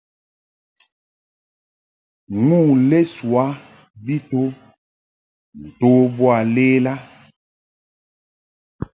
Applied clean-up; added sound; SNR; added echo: none; none; none; none.